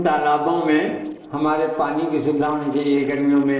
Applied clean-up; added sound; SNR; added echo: neural separator model SepFormer DNS4.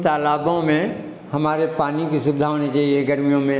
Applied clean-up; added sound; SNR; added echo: none; none; none; none.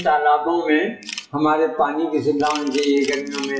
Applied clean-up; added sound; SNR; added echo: classical method WPE with log-MMSE.